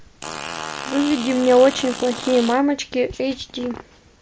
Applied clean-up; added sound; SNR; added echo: none; Fart; 11 dB; none.